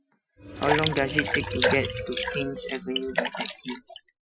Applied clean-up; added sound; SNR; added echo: classical method Wiener filter.